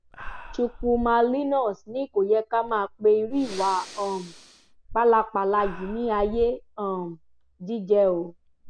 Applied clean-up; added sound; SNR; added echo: none; Breathing; 16 dB; none.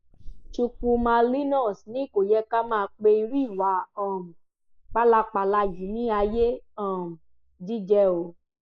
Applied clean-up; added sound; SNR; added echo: neural mask model Resemble Enhance denoiser.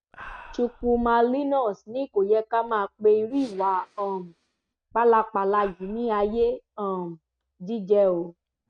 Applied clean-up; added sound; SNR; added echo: neural mask model RNNoise.